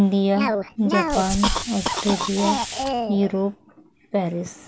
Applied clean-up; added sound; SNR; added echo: none; Cough; 3 dB; none.